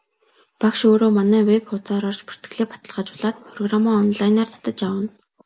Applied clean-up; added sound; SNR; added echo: none; none; none; none.